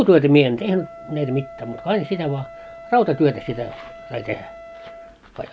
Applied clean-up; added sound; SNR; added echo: none; Wind instrument, woodwind instrument; 18 dB; none.